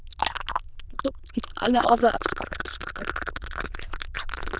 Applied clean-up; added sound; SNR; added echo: neural diffusion model UNIVERSE++.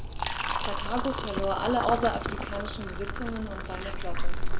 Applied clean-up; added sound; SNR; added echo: none; Dog + Liquid; -4 dB; none.